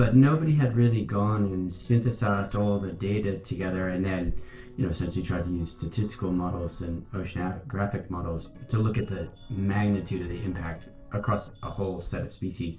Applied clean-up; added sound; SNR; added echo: neural separator model SepFormer DNS4.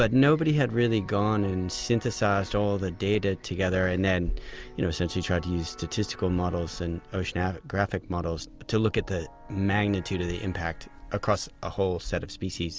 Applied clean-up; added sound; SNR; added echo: none; none; none; none.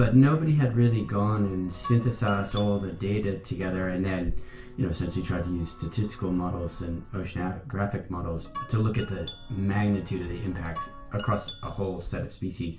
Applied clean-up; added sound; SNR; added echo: none; Guitar; 16 dB; reverberation time 0.3 s.